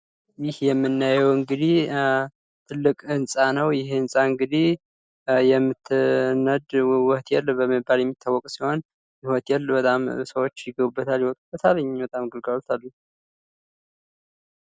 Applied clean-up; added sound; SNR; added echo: none; none; none; none.